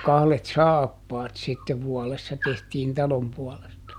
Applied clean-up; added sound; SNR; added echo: none; Dog; 18 dB; none.